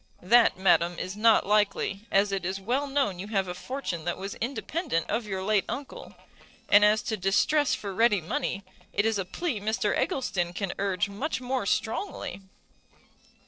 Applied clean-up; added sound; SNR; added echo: neural separator model SepFormer DNS4.